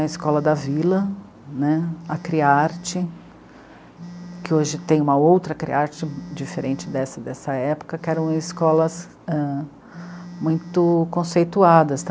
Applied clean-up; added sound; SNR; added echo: none; Telephone; 17 dB; none.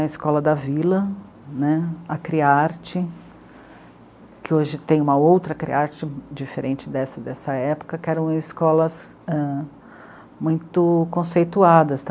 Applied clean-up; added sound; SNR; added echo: none; none; none; none.